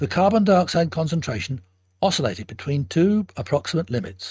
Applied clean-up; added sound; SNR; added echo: neural mask model RNNoise.